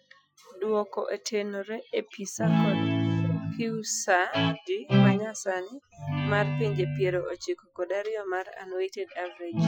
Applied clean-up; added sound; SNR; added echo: classical method Wiener filter.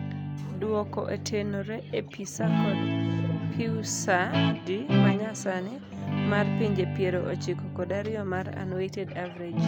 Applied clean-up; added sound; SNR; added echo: none; Guitar; -2 dB; none.